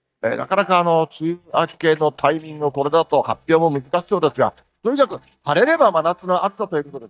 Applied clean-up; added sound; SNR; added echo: neural mask model DeepFilterNet 3.